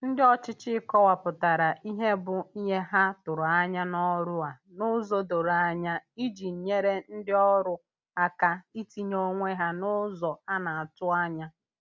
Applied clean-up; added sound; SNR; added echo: none; none; none; none.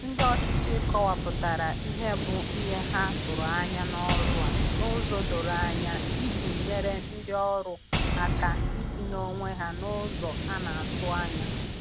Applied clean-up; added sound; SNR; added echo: none; Shatter / Boom + Hiss; -4 dB; none.